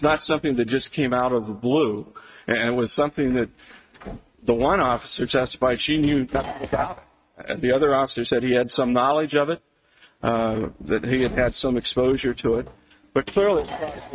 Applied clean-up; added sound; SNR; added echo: neural mask model RNNoise.